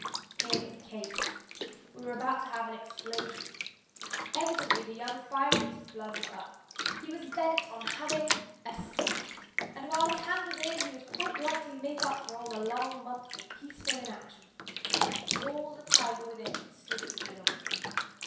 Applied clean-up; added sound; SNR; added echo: none; Bathtub (filling or washing); -1 dB; reverberation time 0.7 s.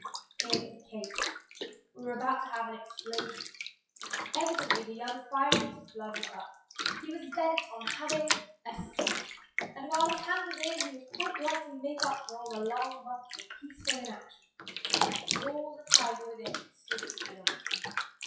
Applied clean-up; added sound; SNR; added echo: classical method WPE with log-MMSE.